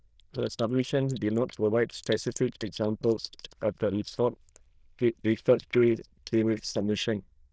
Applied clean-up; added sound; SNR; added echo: neural diffusion model UNIVERSE++.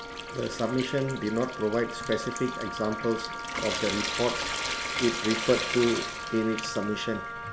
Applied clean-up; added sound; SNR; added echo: none; Wind instrument, woodwind instrument + Trickle, dribble / Sink (filling or washing) / Water tap, faucet; 4 dB; none.